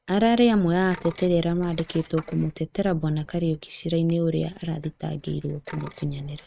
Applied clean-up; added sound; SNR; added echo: neural mask model RNNoise.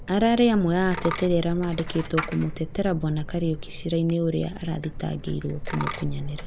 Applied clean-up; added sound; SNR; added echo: none; Coin (dropping); 8 dB; none.